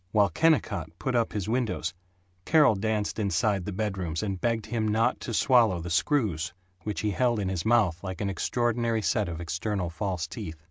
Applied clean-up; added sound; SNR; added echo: none; none; none; none.